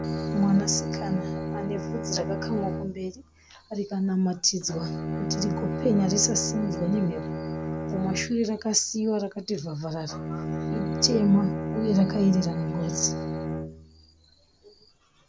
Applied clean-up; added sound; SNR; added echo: none; Bowed string instrument; 4 dB; none.